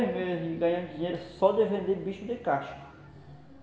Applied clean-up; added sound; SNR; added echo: none; none; none; reverberation time 1.2 s.